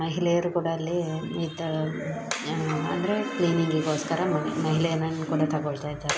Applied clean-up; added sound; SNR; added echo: none; none; none; none.